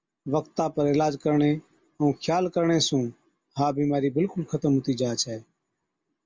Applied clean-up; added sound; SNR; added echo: none; none; none; none.